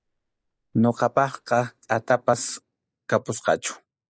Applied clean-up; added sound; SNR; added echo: neural mask model DeepFilterNet 3.